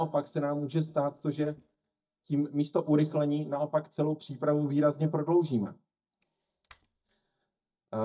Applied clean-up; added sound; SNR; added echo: neural mask model DeepFilterNet 3.